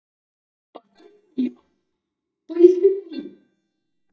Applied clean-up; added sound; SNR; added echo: neural mask model DeepFilterNet 3.